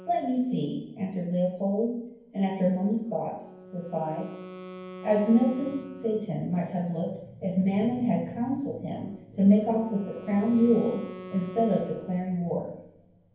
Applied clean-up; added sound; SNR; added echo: none; Wind instrument, woodwind instrument; 18 dB; reverberation time 0.9 s.